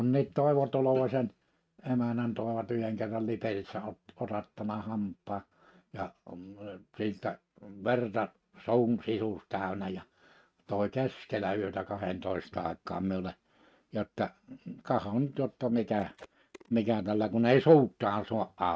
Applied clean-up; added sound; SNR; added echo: neural mask model RNNoise.